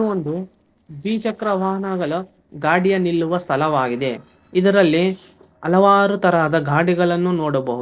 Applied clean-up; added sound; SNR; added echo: neural separator model SepFormer DNS4.